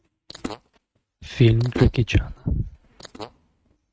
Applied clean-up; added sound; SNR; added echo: neural mask model RNNoise.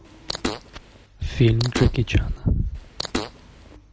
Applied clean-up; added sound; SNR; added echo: none; Fart; 9 dB; none.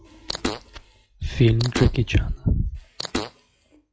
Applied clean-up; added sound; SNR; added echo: classical method log-MMSE.